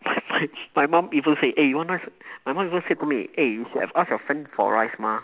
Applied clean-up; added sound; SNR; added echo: none; none; none; none.